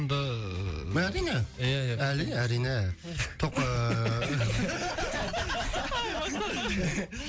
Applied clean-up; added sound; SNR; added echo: none; none; none; none.